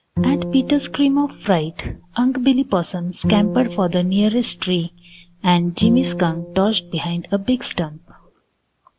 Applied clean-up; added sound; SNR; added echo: none; Bowed string instrument; 9 dB; none.